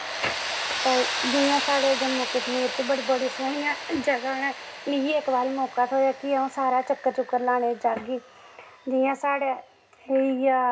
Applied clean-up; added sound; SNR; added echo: none; Tools; 8 dB; reverberation time 0.2 s.